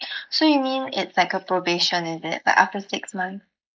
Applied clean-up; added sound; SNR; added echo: neural mask model Resemble Enhance denoiser.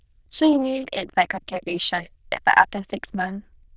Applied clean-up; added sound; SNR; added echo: neural diffusion model UNIVERSE++.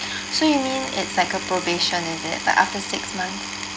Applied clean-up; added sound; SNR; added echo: none; Power tool; 7 dB; none.